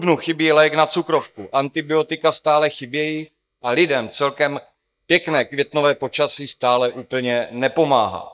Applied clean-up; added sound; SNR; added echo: neural mask model DeepFilterNet 3.